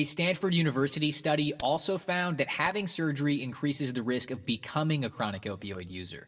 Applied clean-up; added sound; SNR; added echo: neural mask model DeepFilterNet 3.